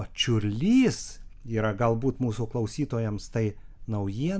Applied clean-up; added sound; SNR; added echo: none; none; none; none.